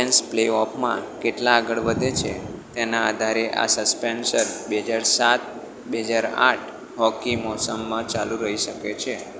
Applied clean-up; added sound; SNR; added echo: none; Thunder; 16 dB; none.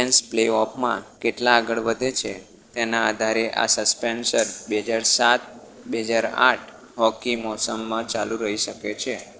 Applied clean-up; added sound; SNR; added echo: neural separator model SepFormer DNS4.